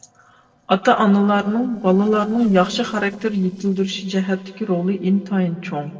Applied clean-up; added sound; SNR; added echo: neural separator model SepFormer DNS4.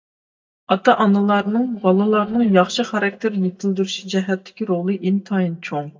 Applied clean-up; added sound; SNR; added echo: neural mask model DeepFilterNet 3.